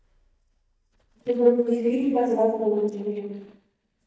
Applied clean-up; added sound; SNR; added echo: neural mask model DeepFilterNet 3.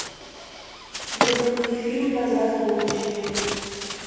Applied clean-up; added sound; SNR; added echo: none; Bird; 4 dB; reverberation time 2.2 s.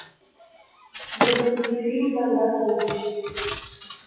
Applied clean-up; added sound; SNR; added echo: classical method WPE with log-MMSE.